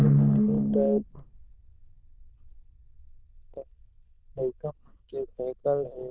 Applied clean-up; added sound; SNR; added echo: neural diffusion model UNIVERSE++.